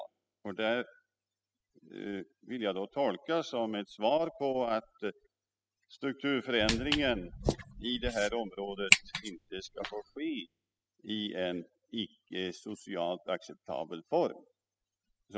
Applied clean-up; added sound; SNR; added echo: classical method spectral subtraction.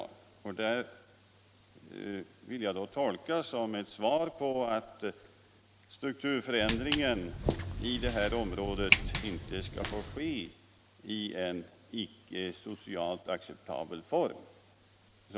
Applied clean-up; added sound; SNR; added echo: none; Walk, footsteps; -2 dB; none.